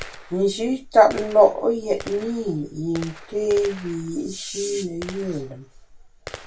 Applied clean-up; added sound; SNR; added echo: none; Gunshot, gunfire; 17 dB; reverberation time 0.2 s.